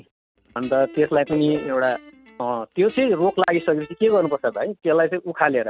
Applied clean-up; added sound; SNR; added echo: neural mask model RNNoise.